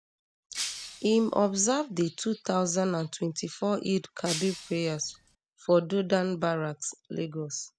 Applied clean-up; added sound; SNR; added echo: none; Shatter; 10 dB; none.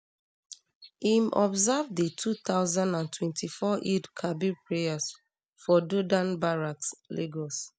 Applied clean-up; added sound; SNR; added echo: none; none; none; none.